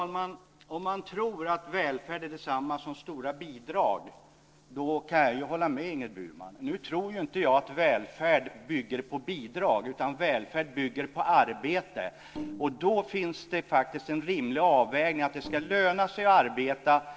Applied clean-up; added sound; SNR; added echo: neural separator model SepFormer DNS4.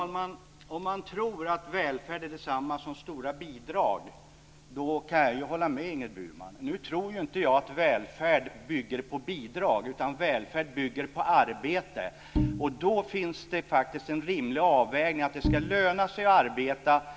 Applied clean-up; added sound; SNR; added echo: none; Bowed string instrument; 3 dB; none.